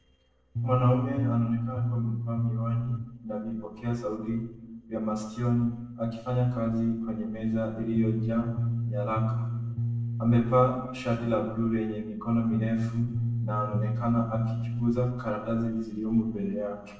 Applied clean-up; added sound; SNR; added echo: neural separator model SepFormer DNS4.